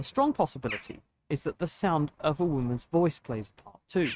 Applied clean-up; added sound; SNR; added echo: neural mask model RNNoise.